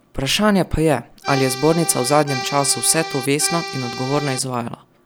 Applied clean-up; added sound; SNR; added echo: none; Accordion; 8 dB; none.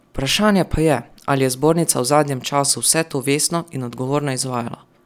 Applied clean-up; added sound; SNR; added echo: none; none; none; none.